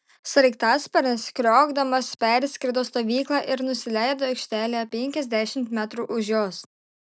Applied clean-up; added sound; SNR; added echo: none; none; none; none.